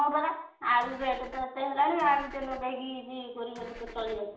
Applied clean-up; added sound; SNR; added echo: none; Engine / Car; 16 dB; reverberation time 0.6 s.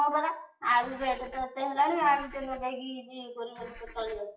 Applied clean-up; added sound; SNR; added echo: classical method WPE with log-MMSE.